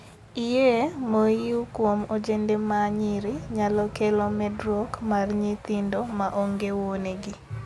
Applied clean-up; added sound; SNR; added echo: none; none; none; none.